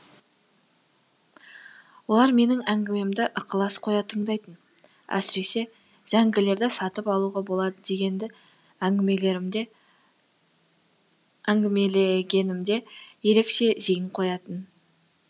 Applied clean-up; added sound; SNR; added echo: none; none; none; none.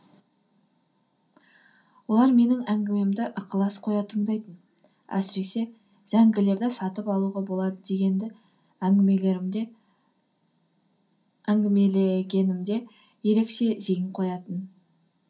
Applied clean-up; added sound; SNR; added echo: none; none; none; reverberation time 0.3 s.